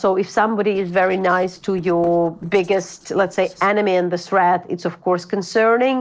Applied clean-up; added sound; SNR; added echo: neural separator model SepFormer DNS4.